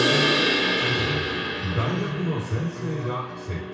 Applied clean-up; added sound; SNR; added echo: none; Crash cymbal; -2 dB; reverberation time 0.6 s.